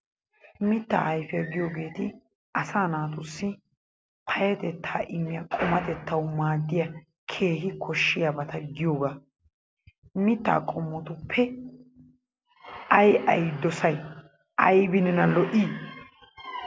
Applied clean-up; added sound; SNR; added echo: none; none; none; none.